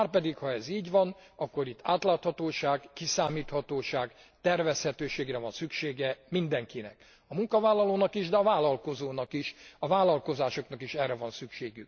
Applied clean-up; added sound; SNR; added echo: none; none; none; none.